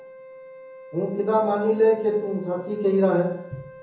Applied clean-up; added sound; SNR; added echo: none; Wind instrument, woodwind instrument; 19 dB; reverberation time 0.7 s.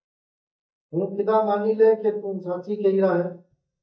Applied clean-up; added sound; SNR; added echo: neural mask model DeepFilterNet 3.